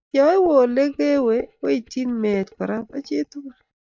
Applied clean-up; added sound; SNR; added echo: neural mask model DeepFilterNet 3.